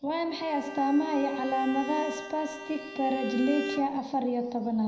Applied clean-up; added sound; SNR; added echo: none; Bowed string instrument; 11 dB; reverberation time 0.8 s.